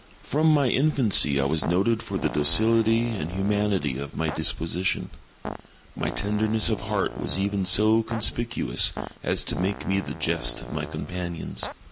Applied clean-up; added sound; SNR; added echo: none; Fart; 12 dB; none.